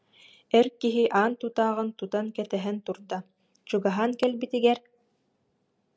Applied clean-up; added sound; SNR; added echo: none; none; none; none.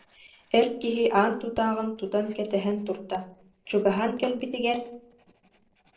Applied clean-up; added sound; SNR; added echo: neural separator model SepFormer DNS4.